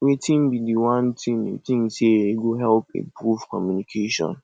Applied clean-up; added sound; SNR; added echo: none; none; none; none.